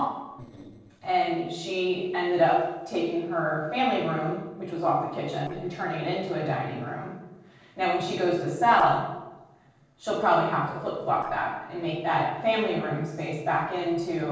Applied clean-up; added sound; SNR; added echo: neural separator model SepFormer DNS4.